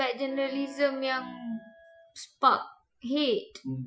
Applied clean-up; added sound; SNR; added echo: classical method Wiener filter.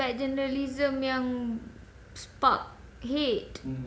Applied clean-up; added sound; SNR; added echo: none; none; none; none.